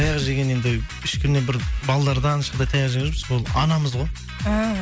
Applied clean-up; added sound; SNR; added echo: none; none; none; none.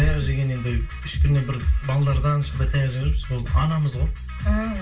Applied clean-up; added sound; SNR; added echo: none; none; none; reverberation time 0.2 s.